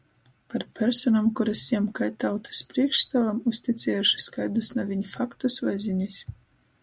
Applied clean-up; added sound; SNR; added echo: none; none; none; none.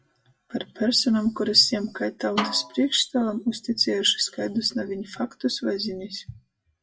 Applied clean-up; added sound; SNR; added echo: classical method WPE with log-MMSE.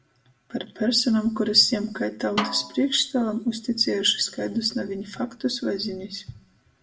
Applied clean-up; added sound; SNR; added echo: none; Snare drum; 7 dB; reverberation time 0.4 s.